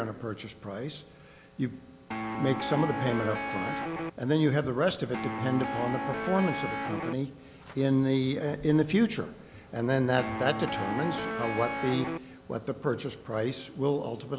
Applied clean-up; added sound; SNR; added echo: none; Guitar; 3 dB; none.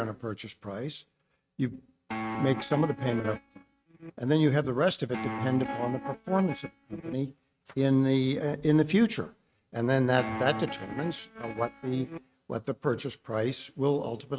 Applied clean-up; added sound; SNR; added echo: neural mask model RNNoise.